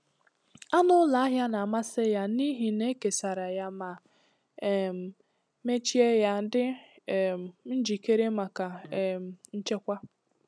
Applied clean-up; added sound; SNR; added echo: none; none; none; none.